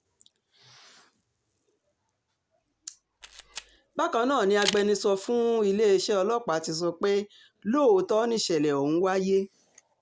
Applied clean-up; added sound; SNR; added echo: none; Camera; 12 dB; none.